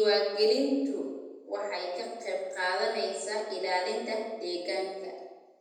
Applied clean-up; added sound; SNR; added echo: none; none; none; reverberation time 1.0 s.